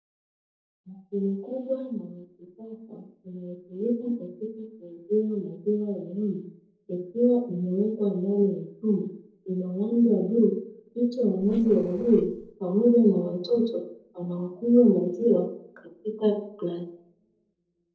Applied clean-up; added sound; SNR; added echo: neural separator model SepFormer DNS4.